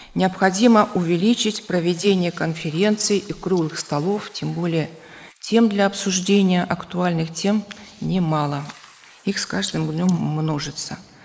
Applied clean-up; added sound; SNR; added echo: neural mask model Resemble Enhance denoiser.